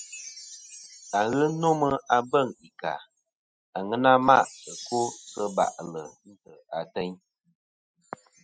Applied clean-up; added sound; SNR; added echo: classical method spectral subtraction.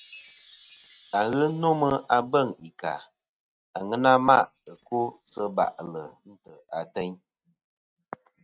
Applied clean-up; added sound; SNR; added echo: neural mask model RNNoise.